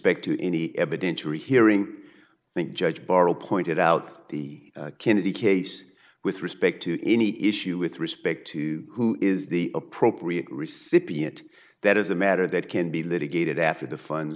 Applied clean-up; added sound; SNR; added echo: none; none; none; none.